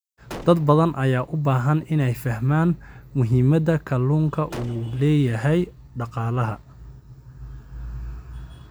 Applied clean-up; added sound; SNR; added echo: none; Gunshot, gunfire; 18 dB; none.